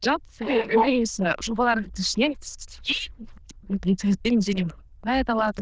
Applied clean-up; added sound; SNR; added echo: neural diffusion model UNIVERSE++.